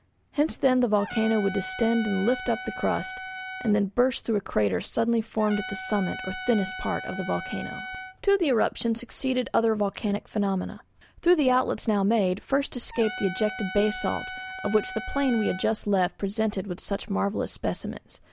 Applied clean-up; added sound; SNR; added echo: none; Trumpet; 11 dB; none.